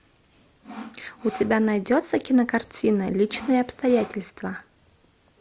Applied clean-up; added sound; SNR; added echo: none; Sawing; 16 dB; none.